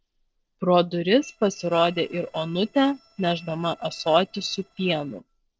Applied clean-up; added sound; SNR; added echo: neural separator model SepFormer DNS4.